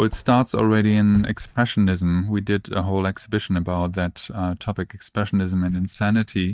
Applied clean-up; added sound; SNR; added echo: neural mask model DeepFilterNet 3.